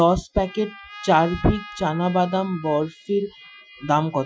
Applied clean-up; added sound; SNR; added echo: classical method Wiener filter.